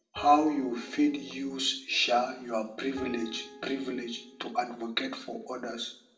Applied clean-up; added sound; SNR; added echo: none; Piano; 17 dB; reverberation time 0.5 s.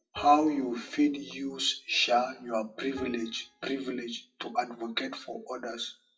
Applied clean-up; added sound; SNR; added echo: classical method WPE with log-MMSE.